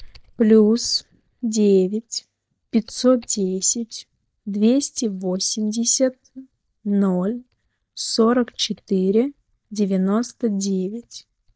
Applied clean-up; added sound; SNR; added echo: neural mask model DeepFilterNet 3.